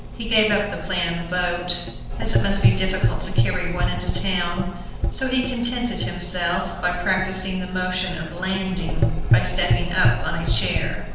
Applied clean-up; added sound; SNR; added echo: none; Gurgling / Engine; 0 dB; reverberation time 0.7 s.